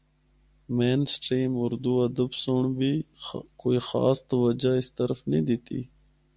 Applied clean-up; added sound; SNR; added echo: none; none; none; none.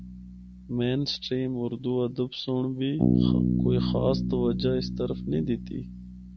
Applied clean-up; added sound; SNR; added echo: none; Bass guitar; 0 dB; none.